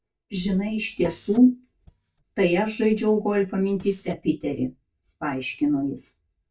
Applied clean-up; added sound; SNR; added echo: neural mask model DeepFilterNet 3.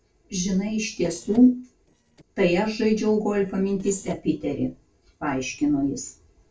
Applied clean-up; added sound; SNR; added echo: neural separator model SepFormer DNS4.